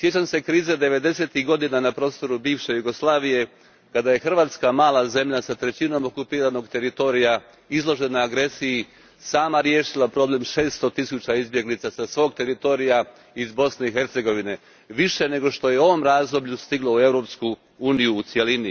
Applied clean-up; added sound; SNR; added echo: none; none; none; none.